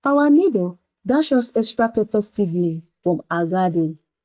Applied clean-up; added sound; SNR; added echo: neural mask model DeepFilterNet 3.